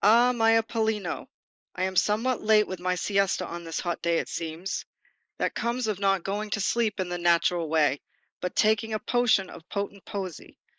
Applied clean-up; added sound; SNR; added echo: neural mask model Resemble Enhance denoiser.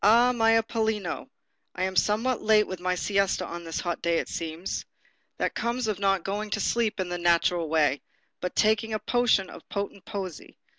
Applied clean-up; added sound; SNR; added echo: none; none; none; none.